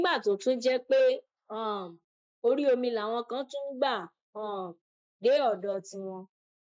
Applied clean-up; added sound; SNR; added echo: neural mask model Resemble Enhance denoiser.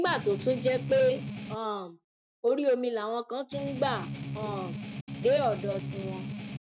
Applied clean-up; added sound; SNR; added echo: none; Strum; 7 dB; none.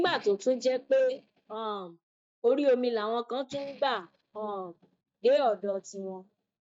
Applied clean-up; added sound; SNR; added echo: neural mask model DeepFilterNet 3.